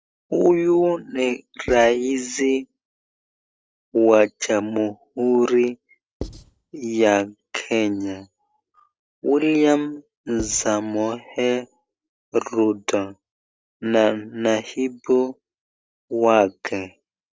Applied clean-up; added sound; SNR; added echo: neural separator model SepFormer DNS4.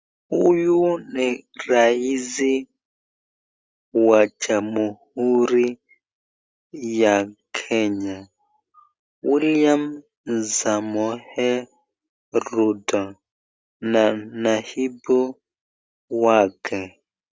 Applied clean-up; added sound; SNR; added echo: none; none; none; none.